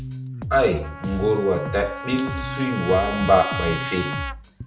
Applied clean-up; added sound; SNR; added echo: none; Bass guitar + Trumpet; 6 dB; none.